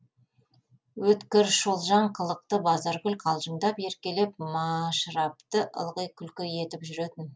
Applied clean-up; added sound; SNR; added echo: none; none; none; none.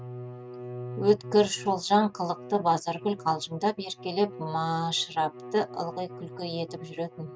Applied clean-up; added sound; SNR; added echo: neural mask model RNNoise.